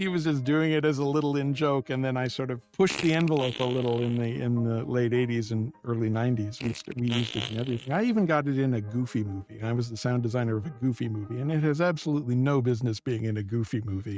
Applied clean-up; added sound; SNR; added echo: neural mask model RNNoise.